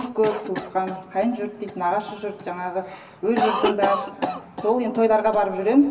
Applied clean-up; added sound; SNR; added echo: none; Cough; 8 dB; reverberation time 1.3 s.